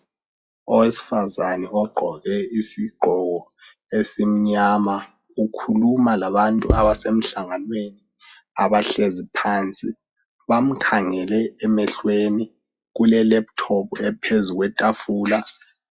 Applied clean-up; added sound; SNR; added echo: classical method log-MMSE.